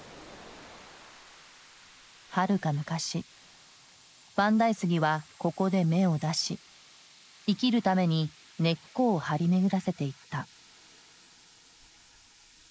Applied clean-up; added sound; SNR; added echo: neural mask model Resemble Enhance denoiser.